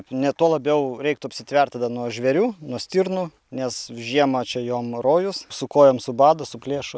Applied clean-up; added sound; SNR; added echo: none; none; none; none.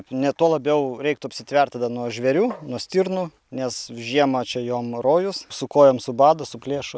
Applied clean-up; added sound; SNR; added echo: none; Tap; 18 dB; none.